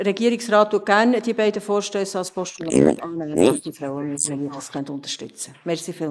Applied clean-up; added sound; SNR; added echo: neural mask model Resemble Enhance denoiser.